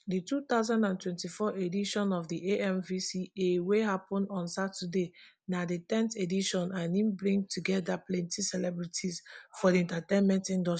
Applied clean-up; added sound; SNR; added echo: none; none; none; none.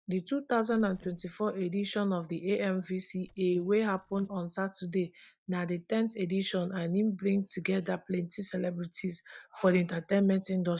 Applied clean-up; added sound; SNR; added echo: neural mask model DeepFilterNet 3.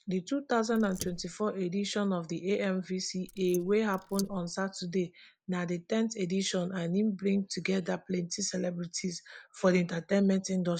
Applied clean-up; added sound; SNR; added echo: neural mask model Resemble Enhance denoiser.